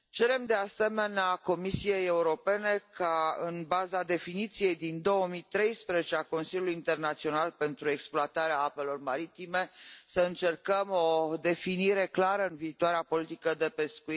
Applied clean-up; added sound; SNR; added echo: none; none; none; none.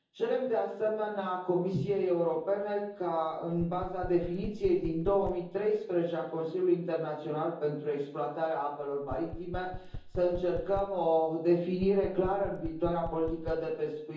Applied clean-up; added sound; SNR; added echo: none; Knock; 12 dB; reverberation time 0.7 s.